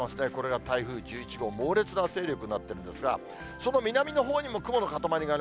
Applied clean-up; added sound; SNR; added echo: none; none; none; none.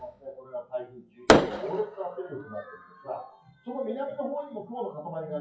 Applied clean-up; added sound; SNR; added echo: classical method WPE with log-MMSE.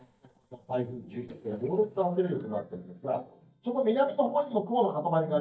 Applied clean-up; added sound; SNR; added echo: neural mask model DeepFilterNet 3.